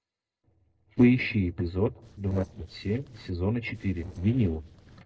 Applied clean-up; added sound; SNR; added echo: neural separator model SepFormer DNS4.